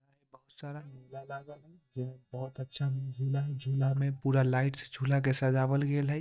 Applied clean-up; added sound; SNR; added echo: neural mask model DeepFilterNet 3.